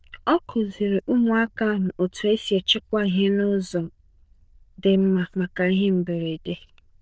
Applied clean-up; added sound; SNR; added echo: neural diffusion model UNIVERSE++.